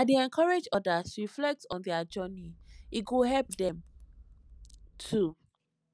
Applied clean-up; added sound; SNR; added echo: none; Scissors; 19 dB; none.